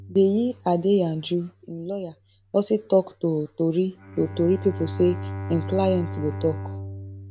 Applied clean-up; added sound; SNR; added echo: none; Bowed string instrument; 11 dB; none.